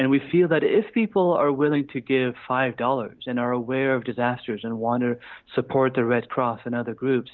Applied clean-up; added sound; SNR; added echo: none; none; none; none.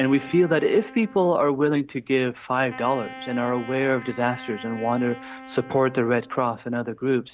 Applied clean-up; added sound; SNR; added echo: none; Wind instrument, woodwind instrument; 18 dB; none.